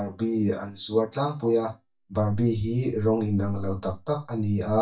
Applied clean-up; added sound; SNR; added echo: neural mask model DeepFilterNet 3.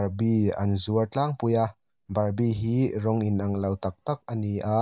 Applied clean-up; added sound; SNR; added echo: none; none; none; none.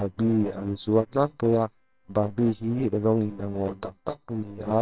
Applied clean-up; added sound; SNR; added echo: neural separator model SepFormer WHAMR!.